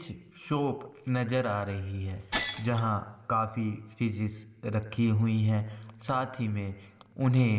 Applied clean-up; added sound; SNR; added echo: none; Shatter; 16 dB; reverberation time 2.9 s.